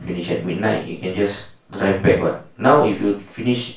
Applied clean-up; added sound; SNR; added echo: none; none; none; reverberation time 0.3 s.